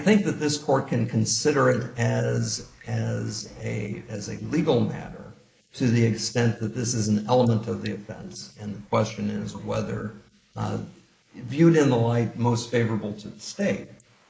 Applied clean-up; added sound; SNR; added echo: neural mask model Resemble Enhance denoiser.